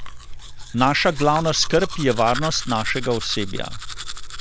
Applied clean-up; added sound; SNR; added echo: none; Domestic sounds, home sounds; 6 dB; none.